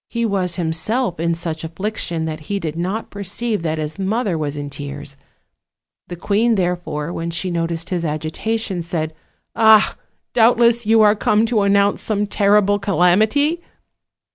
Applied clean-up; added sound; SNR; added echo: none; none; none; none.